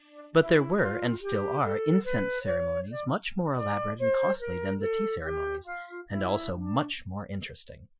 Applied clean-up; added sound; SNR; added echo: classical method Wiener filter.